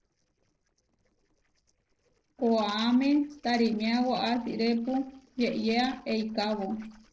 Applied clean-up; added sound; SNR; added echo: neural separator model SepFormer DNS4.